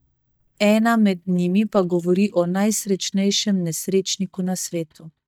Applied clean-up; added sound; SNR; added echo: neural mask model DeepFilterNet 3.